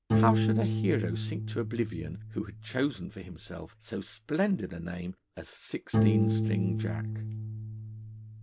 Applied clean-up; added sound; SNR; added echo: none; Piano; -2 dB; none.